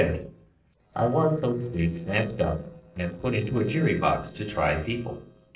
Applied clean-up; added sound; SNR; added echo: neural separator model SepFormer DNS4.